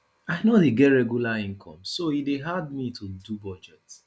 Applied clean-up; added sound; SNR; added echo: none; none; none; none.